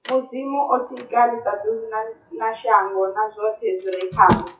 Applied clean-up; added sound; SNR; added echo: classical method WPE with log-MMSE.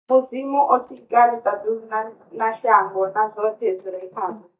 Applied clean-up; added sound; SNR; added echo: neural mask model DeepFilterNet 3.